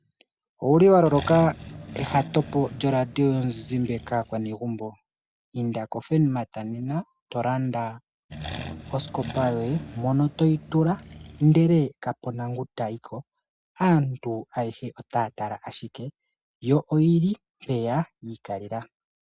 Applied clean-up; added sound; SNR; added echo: none; Accelerating, revving, vroom; 13 dB; none.